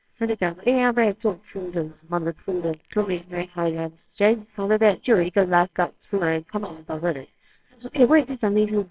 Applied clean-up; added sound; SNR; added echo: neural separator model SepFormer WHAMR!.